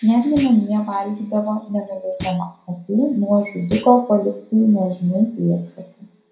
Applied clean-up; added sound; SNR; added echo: none; Thump, thud; 15 dB; reverberation time 0.4 s.